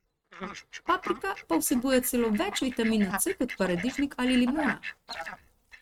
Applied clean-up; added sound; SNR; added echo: neural mask model RNNoise.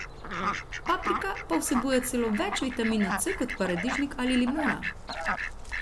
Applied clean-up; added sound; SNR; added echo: none; Fowl; 4 dB; none.